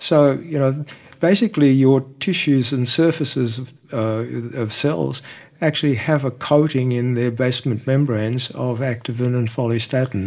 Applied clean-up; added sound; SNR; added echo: none; none; none; reverberation time 0.4 s.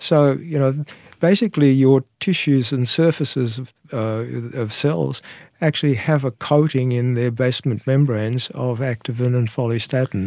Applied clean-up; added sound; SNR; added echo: none; none; none; none.